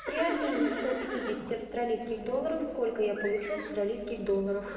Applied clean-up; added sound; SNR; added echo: none; Livestock, farm animals, working animals; 10 dB; reverberation time 2.2 s.